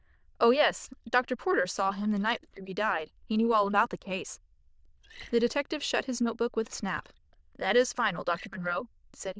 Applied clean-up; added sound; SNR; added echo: neural diffusion model UNIVERSE++.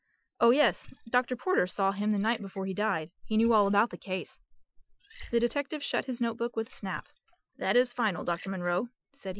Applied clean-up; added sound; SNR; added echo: classical method Wiener filter.